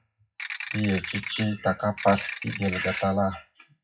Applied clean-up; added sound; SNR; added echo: classical method WPE with log-MMSE.